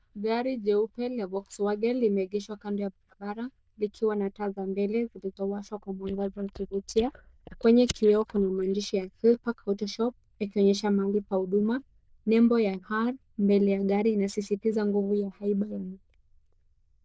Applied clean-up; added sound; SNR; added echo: neural diffusion model UNIVERSE++.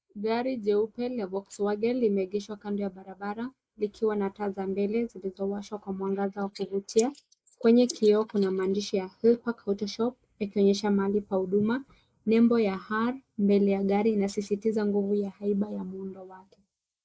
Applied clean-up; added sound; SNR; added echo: neural mask model Resemble Enhance denoiser.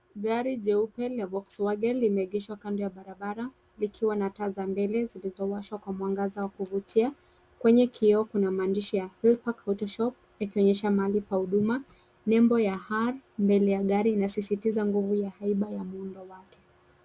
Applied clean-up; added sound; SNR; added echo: none; none; none; none.